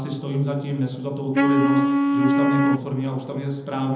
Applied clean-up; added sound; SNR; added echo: none; Wind instrument, woodwind instrument; -4 dB; reverberation time 0.8 s.